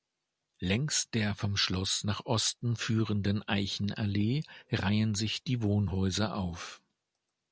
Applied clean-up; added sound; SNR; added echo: none; none; none; none.